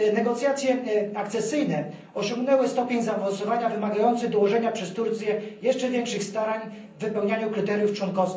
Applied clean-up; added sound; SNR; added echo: none; none; none; reverberation time 0.6 s.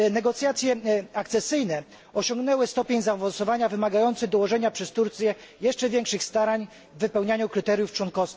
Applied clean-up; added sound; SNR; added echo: none; none; none; none.